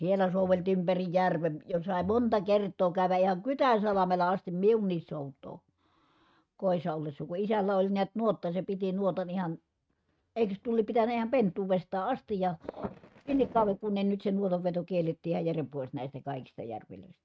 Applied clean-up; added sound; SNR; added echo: neural mask model RNNoise.